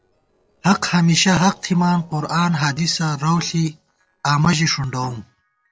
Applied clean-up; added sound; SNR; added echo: neural separator model SepFormer DNS4.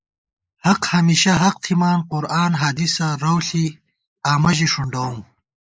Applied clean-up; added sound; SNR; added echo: neural mask model Resemble Enhance denoiser.